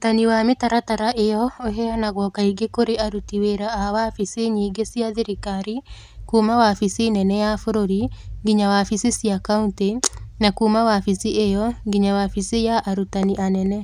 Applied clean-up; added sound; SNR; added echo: none; none; none; none.